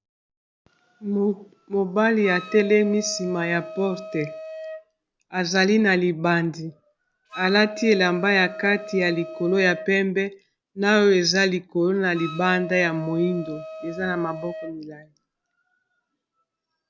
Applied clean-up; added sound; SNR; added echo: none; Wind instrument, woodwind instrument; 14 dB; none.